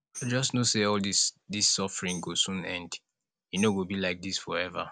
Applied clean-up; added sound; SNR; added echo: none; Tambourine; 19 dB; none.